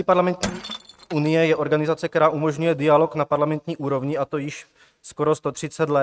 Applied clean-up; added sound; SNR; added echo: neural mask model RNNoise.